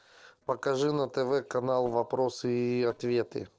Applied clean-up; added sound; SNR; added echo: neural separator model SepFormer DNS4.